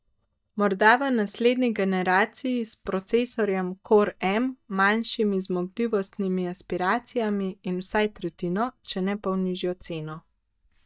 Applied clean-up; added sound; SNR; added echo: neural mask model DeepFilterNet 3.